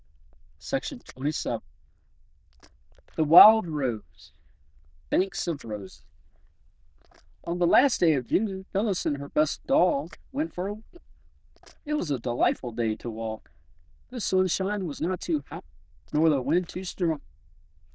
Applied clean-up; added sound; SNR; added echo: neural diffusion model UNIVERSE++.